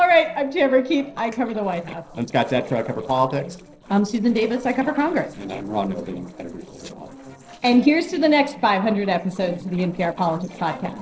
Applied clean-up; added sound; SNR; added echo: neural separator model SepFormer DNS4.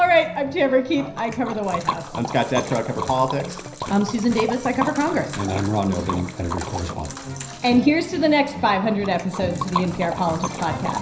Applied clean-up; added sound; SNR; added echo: none; Liquid; 10 dB; reverberation time 0.5 s.